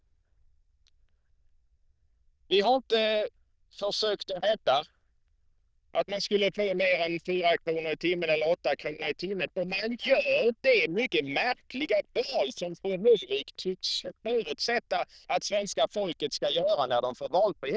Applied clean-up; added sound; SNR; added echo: neural diffusion model UNIVERSE++.